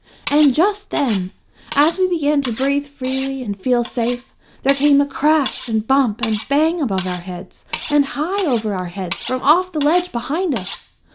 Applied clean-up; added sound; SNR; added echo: none; Cutlery, silverware; 9 dB; none.